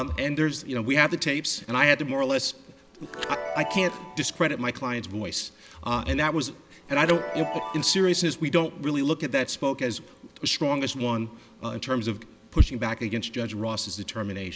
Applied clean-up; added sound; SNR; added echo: none; Chime; 12 dB; none.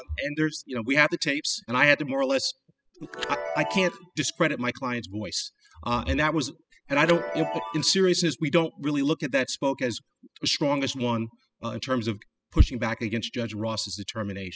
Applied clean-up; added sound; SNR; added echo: classical method spectral subtraction.